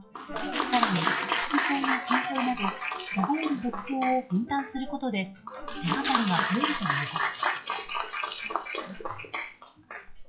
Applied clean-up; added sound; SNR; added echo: classical method WPE with log-MMSE.